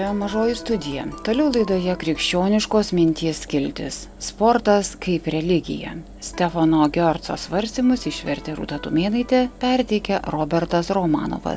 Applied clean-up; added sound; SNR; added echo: none; Engine; 19 dB; none.